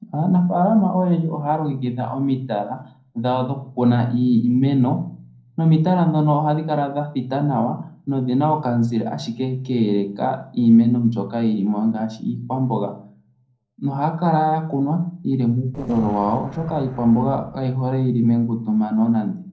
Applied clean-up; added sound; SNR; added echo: neural separator model SepFormer DNS4.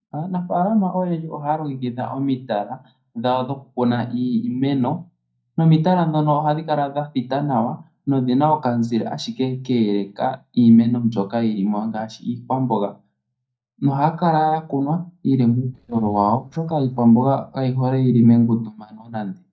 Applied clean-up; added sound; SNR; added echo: neural mask model DeepFilterNet 3.